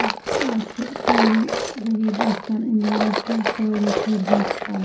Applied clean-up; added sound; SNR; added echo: none; Tools; 2 dB; reverberation time 0.3 s.